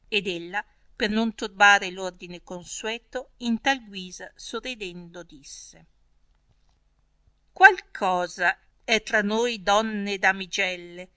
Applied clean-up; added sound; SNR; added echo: none; none; none; none.